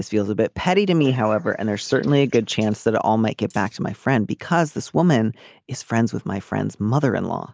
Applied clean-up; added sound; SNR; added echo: neural mask model Resemble Enhance denoiser.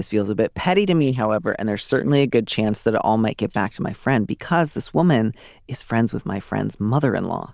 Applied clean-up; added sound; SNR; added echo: neural diffusion model UNIVERSE++.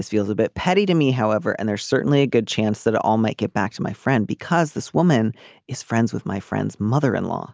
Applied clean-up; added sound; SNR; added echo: none; none; none; none.